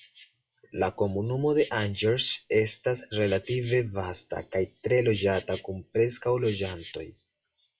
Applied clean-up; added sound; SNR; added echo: classical method WPE with log-MMSE.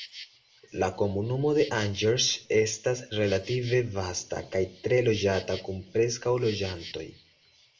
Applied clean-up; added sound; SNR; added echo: none; Insect; 20 dB; reverberation time 0.3 s.